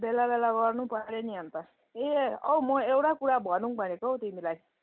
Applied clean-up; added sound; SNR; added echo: none; none; none; none.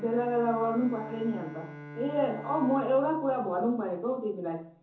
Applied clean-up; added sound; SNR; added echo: none; Bowed string instrument; 16 dB; reverberation time 0.6 s.